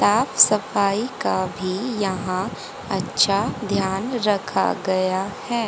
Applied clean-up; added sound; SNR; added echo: none; none; none; none.